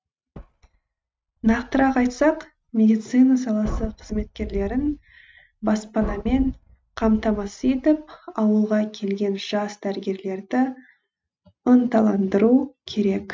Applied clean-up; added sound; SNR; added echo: neural mask model RNNoise.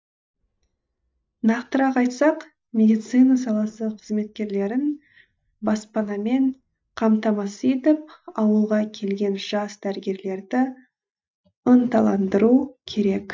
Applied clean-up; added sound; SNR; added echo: neural mask model DeepFilterNet 3.